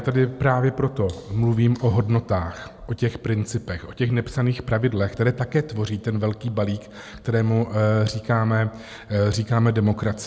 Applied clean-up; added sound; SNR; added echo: none; none; none; none.